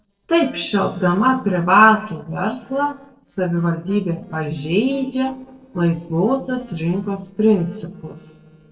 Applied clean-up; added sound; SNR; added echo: neural separator model SepFormer DNS4.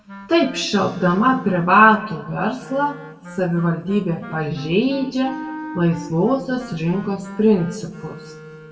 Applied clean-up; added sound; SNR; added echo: none; Wind instrument, woodwind instrument; 17 dB; reverberation time 1.2 s.